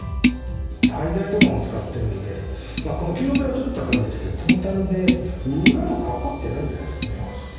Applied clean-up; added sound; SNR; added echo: none; Tap; 1 dB; reverberation time 1.2 s.